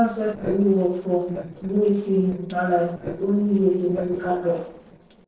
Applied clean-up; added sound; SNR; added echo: neural separator model SepFormer DNS4.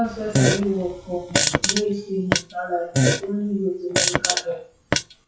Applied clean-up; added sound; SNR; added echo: classical method WPE with log-MMSE.